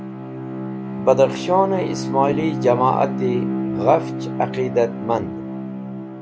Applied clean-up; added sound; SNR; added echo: none; Bowed string instrument; 5 dB; none.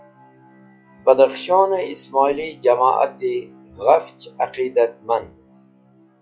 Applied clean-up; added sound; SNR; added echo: classical method log-MMSE.